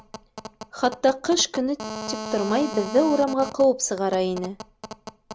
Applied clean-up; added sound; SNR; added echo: none; Telephone; 12 dB; none.